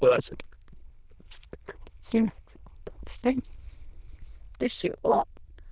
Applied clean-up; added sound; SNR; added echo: neural diffusion model UNIVERSE++.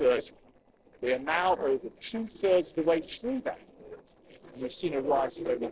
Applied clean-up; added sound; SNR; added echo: neural separator model SepFormer DNS4.